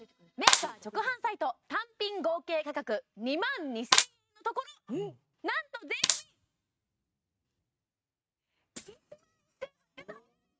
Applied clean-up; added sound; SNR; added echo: neural mask model RNNoise.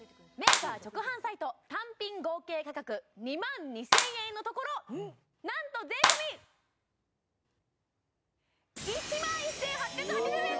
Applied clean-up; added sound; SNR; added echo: none; Clapping; -4 dB; none.